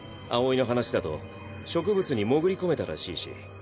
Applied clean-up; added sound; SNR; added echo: none; none; none; none.